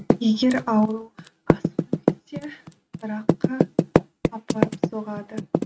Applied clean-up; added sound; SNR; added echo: neural mask model RNNoise.